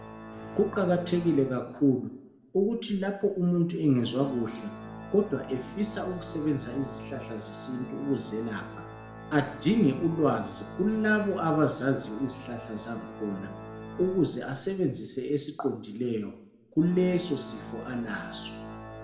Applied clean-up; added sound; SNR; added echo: none; Organ; 15 dB; reverberation time 0.7 s.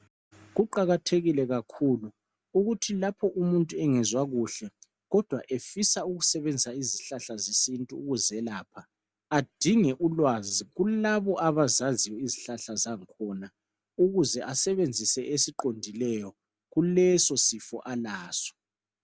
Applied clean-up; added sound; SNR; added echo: none; none; none; none.